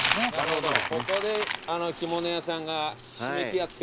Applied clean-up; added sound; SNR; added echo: none; Coin (dropping); 2 dB; none.